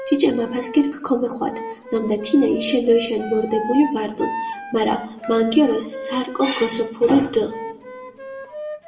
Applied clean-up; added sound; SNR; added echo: none; Wind instrument, woodwind instrument; 12 dB; reverberation time 0.9 s.